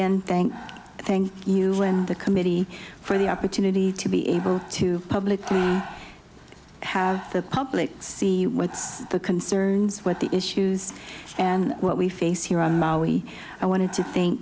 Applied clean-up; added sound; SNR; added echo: none; Breathing; 17 dB; none.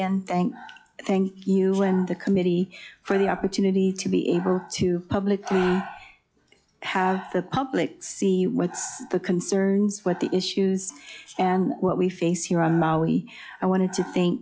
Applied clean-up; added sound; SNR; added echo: classical method log-MMSE.